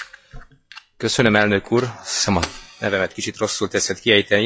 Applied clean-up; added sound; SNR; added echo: classical method log-MMSE.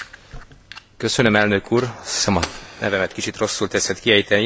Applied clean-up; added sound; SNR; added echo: none; Fire; 18 dB; none.